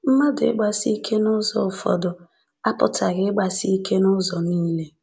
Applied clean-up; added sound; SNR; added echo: none; none; none; none.